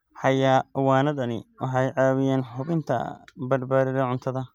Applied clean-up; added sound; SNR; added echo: none; none; none; none.